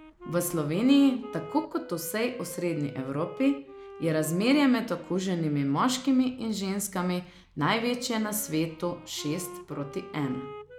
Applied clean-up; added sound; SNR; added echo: none; Wind instrument, woodwind instrument; 17 dB; none.